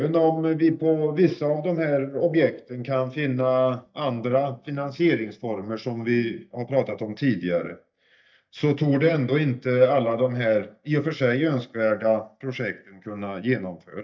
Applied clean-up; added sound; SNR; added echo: neural mask model DeepFilterNet 3.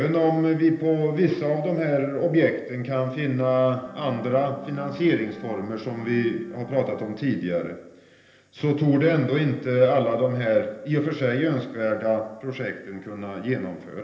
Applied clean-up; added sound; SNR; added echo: none; Organ; 17 dB; reverberation time 1.4 s.